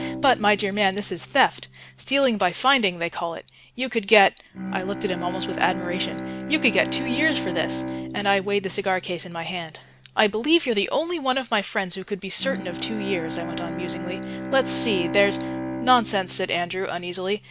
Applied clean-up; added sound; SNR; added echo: none; Bowed string instrument; 10 dB; none.